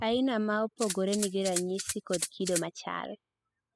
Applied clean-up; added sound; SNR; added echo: classical method spectral subtraction.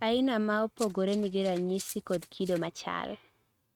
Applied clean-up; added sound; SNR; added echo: neural mask model RNNoise.